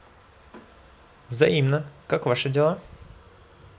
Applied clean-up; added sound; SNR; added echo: none; none; none; none.